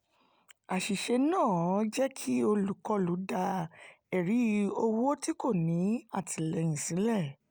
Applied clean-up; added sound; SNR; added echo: none; none; none; none.